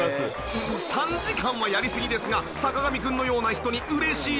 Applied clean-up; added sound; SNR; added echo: none; Applause; 10 dB; none.